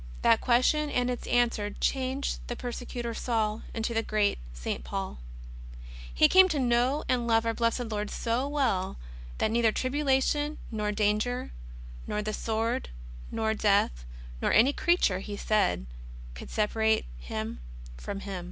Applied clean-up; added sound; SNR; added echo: none; none; none; none.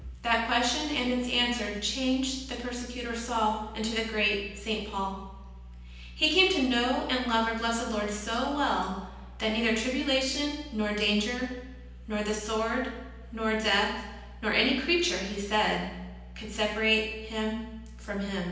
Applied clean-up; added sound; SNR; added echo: none; none; none; reverberation time 0.9 s.